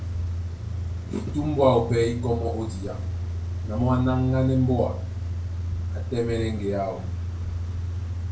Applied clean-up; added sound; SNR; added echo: none; Idling / Engine starting / Accelerating, revving, vroom / Car; 3 dB; reverberation time 0.3 s.